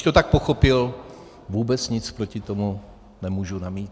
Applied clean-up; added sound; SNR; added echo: none; none; none; none.